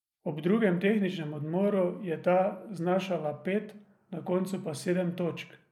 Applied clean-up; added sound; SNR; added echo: neural mask model Resemble Enhance denoiser.